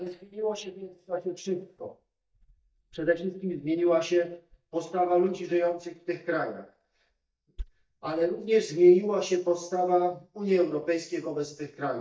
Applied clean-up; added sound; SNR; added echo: neural mask model DeepFilterNet 3.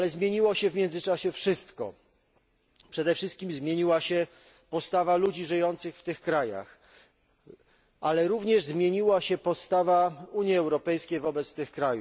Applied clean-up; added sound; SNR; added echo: none; none; none; none.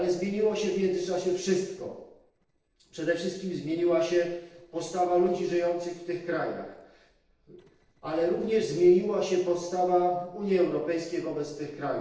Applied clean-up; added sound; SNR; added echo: neural separator model SepFormer DNS4.